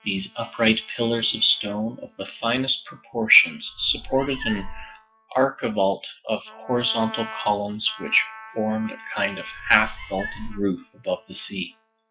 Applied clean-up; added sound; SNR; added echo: classical method log-MMSE.